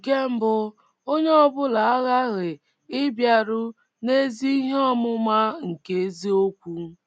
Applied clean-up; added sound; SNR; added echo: none; none; none; none.